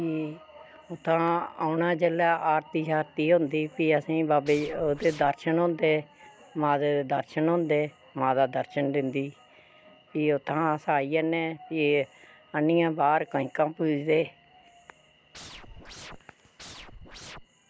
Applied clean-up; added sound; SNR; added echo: none; Scratching (performance technique); 17 dB; none.